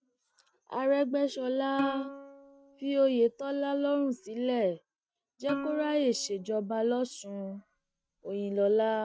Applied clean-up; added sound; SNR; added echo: neural mask model RNNoise.